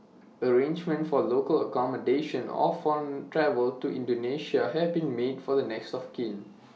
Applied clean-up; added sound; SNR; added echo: none; none; none; none.